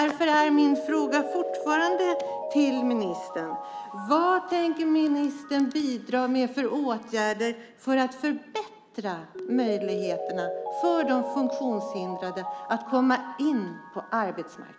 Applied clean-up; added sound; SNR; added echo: none; Mallet percussion; 8 dB; none.